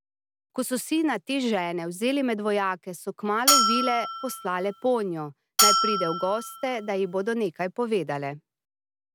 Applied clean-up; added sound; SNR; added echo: none; Bell; -2 dB; none.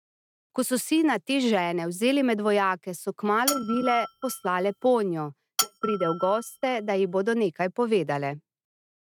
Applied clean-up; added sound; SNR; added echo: neural mask model RNNoise.